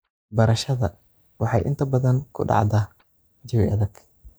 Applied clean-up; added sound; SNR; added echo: neural mask model DeepFilterNet 3.